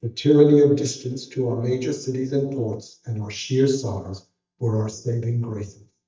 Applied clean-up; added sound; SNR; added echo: neural mask model DeepFilterNet 3.